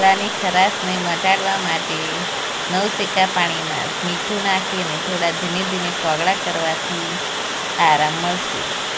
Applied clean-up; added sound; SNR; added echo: none; Water; 2 dB; none.